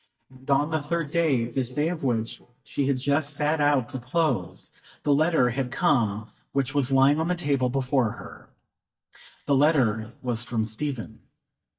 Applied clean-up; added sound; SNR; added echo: neural mask model DeepFilterNet 3.